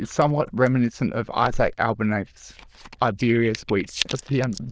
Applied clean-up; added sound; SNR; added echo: neural diffusion model UNIVERSE++.